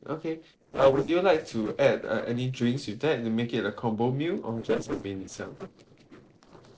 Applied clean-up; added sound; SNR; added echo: neural separator model SepFormer DNS4.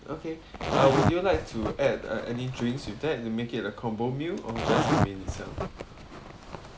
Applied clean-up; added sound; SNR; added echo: none; Zipper (clothing); 1 dB; none.